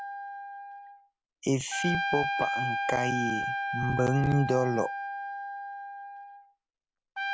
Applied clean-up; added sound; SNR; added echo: none; Trumpet; 2 dB; none.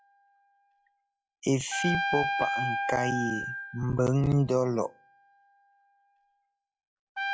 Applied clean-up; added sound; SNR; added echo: classical method log-MMSE.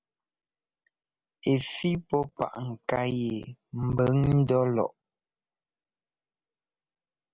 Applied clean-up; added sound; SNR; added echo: none; none; none; none.